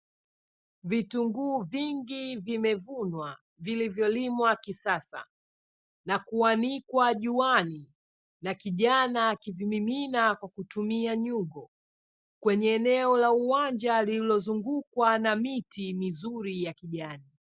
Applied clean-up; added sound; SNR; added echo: none; none; none; none.